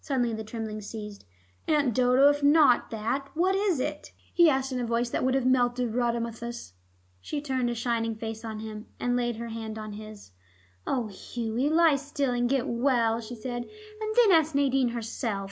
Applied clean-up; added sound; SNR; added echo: none; Telephone; 18 dB; none.